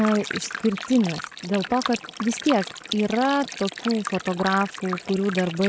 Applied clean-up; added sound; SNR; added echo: neural mask model RNNoise.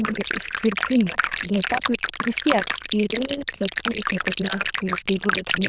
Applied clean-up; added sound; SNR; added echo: neural diffusion model UNIVERSE++.